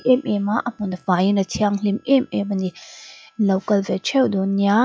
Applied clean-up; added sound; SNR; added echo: classical method log-MMSE.